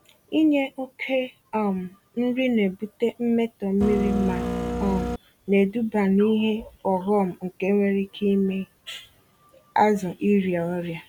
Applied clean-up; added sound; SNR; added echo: none; Printer; 3 dB; none.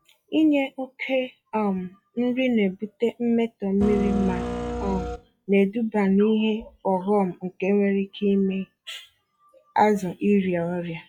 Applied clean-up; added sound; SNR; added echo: classical method log-MMSE.